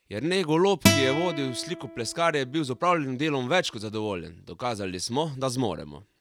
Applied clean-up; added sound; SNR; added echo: none; Acoustic guitar; 3 dB; none.